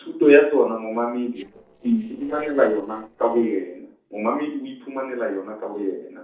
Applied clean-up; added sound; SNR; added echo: neural separator model SepFormer DNS4.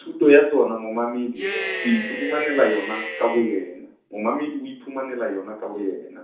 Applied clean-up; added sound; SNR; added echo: none; Cheering; 6 dB; reverberation time 0.9 s.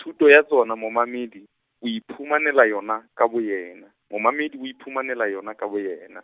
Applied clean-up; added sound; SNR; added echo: none; none; none; none.